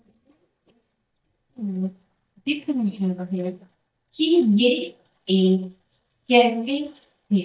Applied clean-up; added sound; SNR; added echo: neural mask model DeepFilterNet 3.